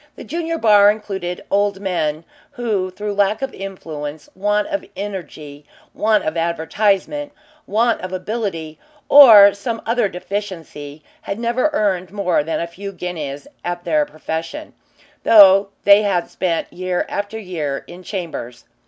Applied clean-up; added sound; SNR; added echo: none; none; none; none.